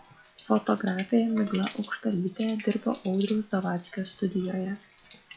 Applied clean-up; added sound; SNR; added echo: classical method log-MMSE.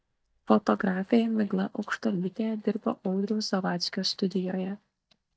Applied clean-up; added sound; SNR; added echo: neural mask model DeepFilterNet 3.